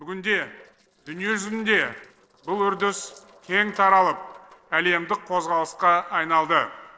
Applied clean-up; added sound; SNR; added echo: neural separator model SepFormer DNS4.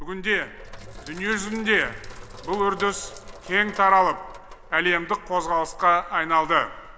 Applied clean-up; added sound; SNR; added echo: none; Sink (filling or washing); 16 dB; none.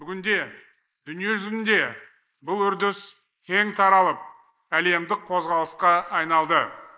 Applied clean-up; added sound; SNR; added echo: neural mask model Resemble Enhance denoiser.